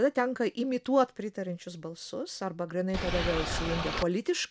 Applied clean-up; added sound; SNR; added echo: none; Boat, Water vehicle; 1 dB; none.